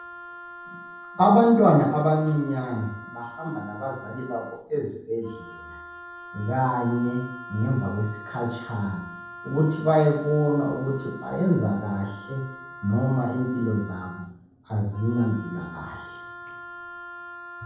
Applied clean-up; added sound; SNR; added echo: none; Wind instrument, woodwind instrument; 16 dB; reverberation time 0.9 s.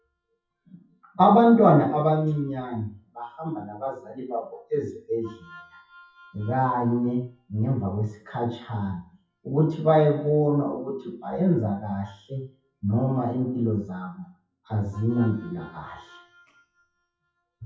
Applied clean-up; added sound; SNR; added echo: classical method WPE with log-MMSE.